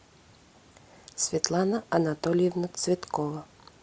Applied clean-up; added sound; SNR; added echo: none; none; none; none.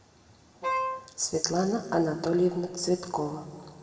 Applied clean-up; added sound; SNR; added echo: none; Wind instrument, woodwind instrument; 2 dB; reverberation time 1.7 s.